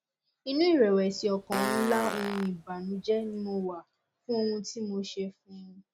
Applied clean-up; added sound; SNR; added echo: none; Fart; 7 dB; none.